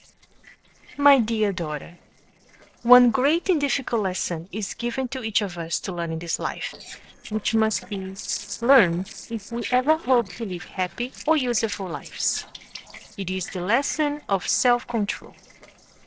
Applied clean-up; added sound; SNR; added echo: neural separator model SepFormer DNS4.